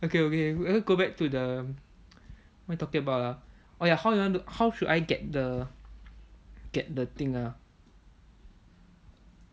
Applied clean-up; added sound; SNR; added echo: none; none; none; none.